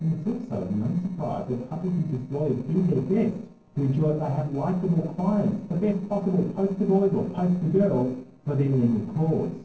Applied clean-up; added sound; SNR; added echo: neural separator model SepFormer DNS4.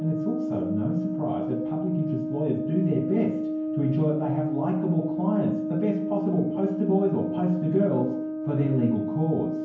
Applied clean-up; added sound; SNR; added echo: none; Brass instrument; 3 dB; reverberation time 0.9 s.